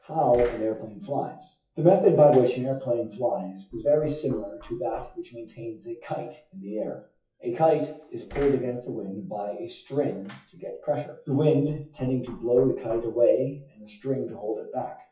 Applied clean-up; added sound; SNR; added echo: classical method WPE with log-MMSE.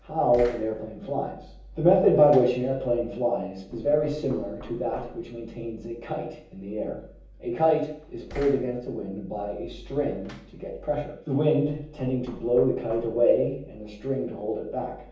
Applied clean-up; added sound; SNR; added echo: none; Knock; 19 dB; reverberation time 0.7 s.